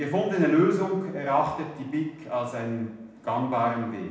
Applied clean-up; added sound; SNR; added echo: none; none; none; reverberation time 0.8 s.